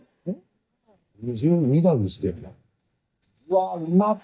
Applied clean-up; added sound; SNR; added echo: neural mask model DeepFilterNet 3.